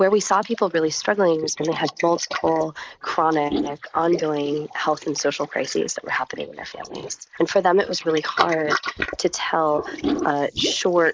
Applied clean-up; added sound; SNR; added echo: neural mask model Resemble Enhance denoiser.